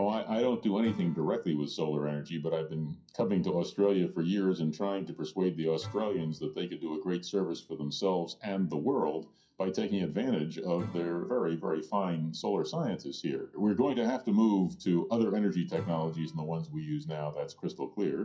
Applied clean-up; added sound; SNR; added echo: classical method WPE with log-MMSE.